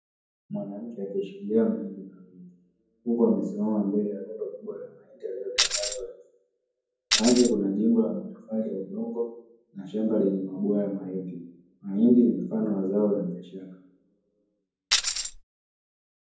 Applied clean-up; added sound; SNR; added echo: none; Tambourine; -1 dB; reverberation time 0.9 s.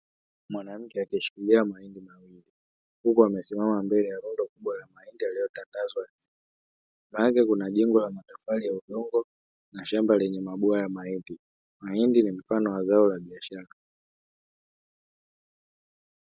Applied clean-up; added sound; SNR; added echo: none; none; none; none.